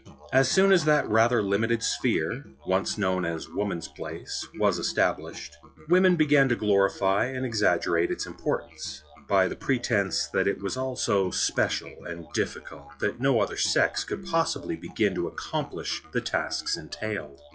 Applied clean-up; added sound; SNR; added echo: classical method log-MMSE.